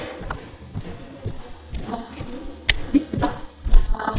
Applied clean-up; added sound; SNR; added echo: neural mask model DeepFilterNet 3.